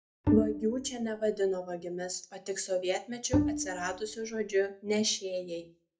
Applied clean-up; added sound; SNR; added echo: none; Bowed string instrument; 1 dB; reverberation time 0.3 s.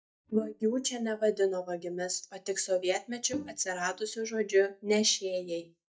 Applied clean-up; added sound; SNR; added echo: neural mask model DeepFilterNet 3.